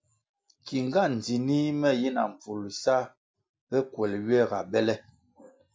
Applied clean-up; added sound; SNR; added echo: none; none; none; none.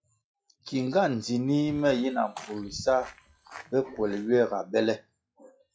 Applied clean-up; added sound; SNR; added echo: classical method log-MMSE.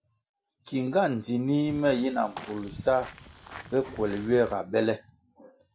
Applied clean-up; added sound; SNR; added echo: none; Walk, footsteps / Bird vocalization, bird call, bird song; 15 dB; none.